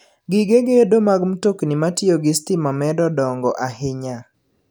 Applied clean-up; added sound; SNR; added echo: none; none; none; none.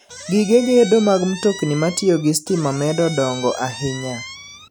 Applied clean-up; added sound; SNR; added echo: none; Squeak; 15 dB; none.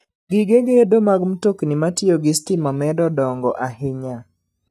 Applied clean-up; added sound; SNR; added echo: neural mask model DeepFilterNet 3.